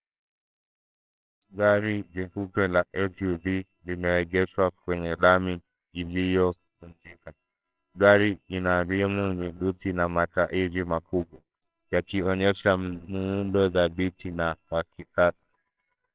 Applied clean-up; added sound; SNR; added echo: neural separator model SepFormer WHAMR!.